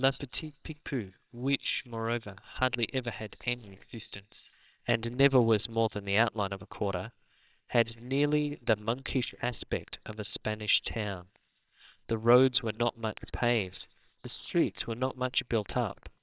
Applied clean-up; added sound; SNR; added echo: neural separator model SepFormer WHAMR!.